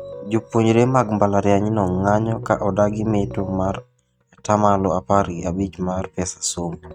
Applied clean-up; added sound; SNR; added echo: neural mask model RNNoise.